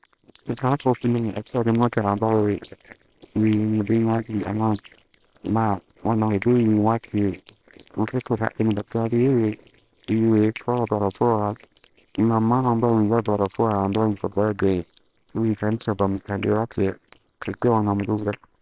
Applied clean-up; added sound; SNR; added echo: neural separator model SepFormer WHAMR!.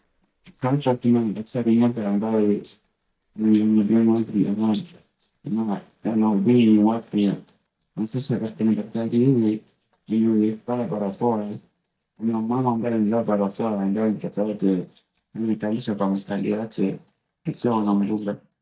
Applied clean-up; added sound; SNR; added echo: neural mask model DeepFilterNet 3.